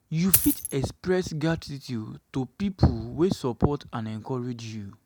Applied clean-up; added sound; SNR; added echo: none; Coin (dropping); -3 dB; none.